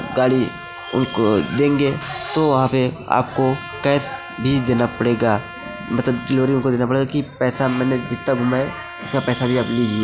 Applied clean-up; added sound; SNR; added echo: none; Trumpet; 16 dB; none.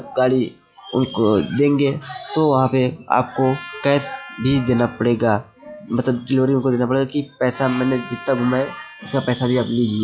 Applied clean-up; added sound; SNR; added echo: classical method log-MMSE.